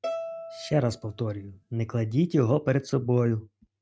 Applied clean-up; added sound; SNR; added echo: neural mask model RNNoise.